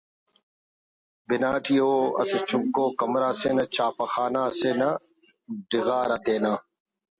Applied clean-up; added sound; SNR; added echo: none; none; none; none.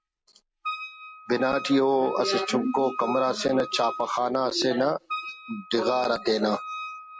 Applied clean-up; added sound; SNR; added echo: none; Wind instrument, woodwind instrument; 12 dB; none.